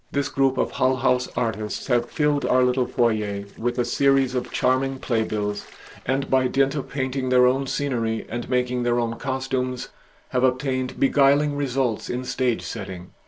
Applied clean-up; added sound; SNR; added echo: neural separator model SepFormer DNS4.